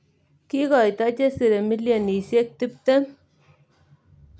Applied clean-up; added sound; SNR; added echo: none; none; none; none.